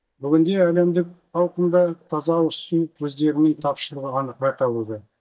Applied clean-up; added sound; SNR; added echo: neural mask model DeepFilterNet 3.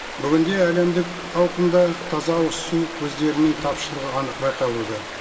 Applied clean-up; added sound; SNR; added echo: none; Stream; 11 dB; reverberation time 2.2 s.